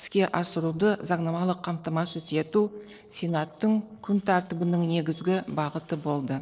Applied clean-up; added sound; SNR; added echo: neural separator model SepFormer DNS4.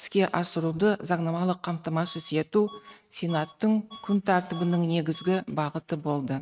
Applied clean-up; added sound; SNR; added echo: neural mask model RNNoise.